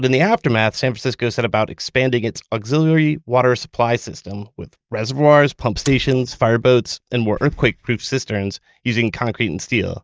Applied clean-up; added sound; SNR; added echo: neural mask model DeepFilterNet 3.